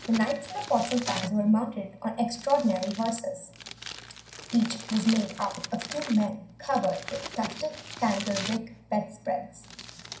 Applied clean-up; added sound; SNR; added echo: none; Crumpling, crinkling; 12 dB; reverberation time 0.5 s.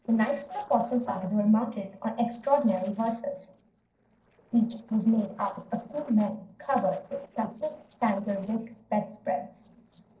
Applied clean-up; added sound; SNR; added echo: neural separator model SepFormer DNS4.